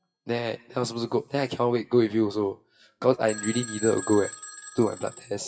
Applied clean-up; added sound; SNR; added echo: classical method WPE with log-MMSE.